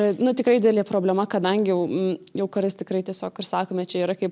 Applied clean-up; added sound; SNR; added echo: none; none; none; none.